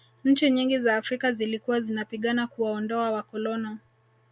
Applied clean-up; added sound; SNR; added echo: none; none; none; none.